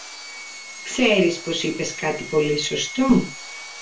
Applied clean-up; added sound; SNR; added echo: none; Sawing; 14 dB; reverberation time 0.2 s.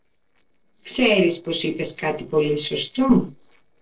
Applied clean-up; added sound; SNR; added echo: neural separator model SepFormer DNS4.